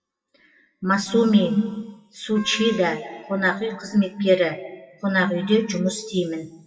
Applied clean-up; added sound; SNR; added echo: classical method WPE with log-MMSE.